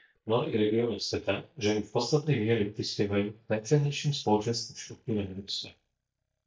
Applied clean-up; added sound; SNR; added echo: neural mask model DeepFilterNet 3.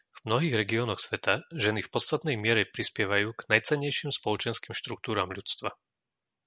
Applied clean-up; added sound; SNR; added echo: none; none; none; none.